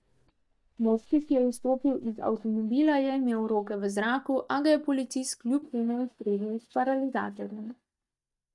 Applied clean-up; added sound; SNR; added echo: neural mask model DeepFilterNet 3.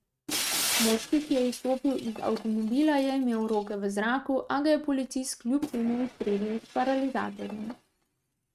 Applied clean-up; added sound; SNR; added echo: neural mask model RNNoise.